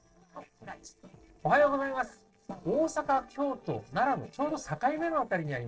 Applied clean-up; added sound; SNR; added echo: neural separator model SepFormer DNS4.